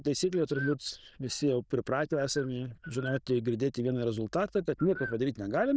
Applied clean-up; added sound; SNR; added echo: neural diffusion model UNIVERSE++.